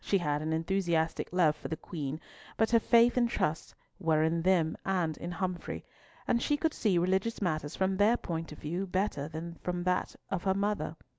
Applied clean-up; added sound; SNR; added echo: none; none; none; none.